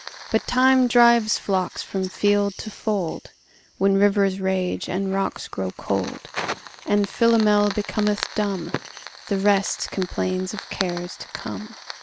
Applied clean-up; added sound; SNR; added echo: none; Fire; 14 dB; none.